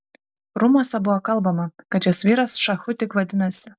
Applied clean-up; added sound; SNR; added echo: neural separator model SepFormer DNS4.